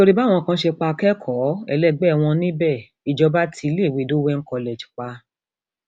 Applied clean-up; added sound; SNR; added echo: none; none; none; none.